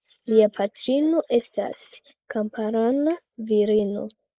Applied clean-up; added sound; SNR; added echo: neural mask model Resemble Enhance denoiser.